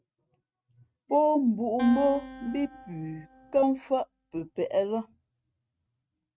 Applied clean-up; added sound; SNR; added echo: neural mask model RNNoise.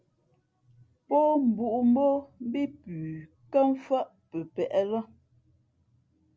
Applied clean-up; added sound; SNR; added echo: none; none; none; none.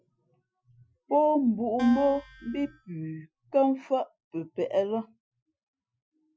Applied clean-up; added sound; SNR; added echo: classical method Wiener filter.